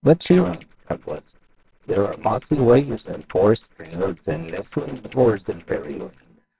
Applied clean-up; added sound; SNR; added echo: neural separator model SepFormer WHAMR!.